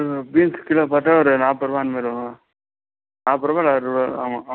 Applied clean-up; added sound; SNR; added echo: none; none; none; none.